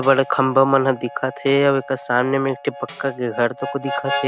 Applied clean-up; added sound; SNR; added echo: none; Tambourine + Harmonica; 9 dB; none.